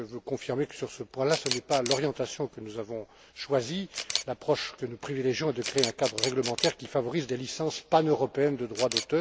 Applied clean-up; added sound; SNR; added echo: none; Camera; 9 dB; none.